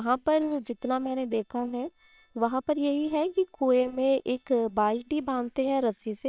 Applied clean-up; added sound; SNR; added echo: neural separator model SepFormer WHAM!.